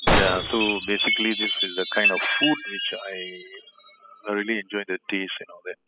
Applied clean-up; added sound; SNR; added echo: classical method spectral subtraction.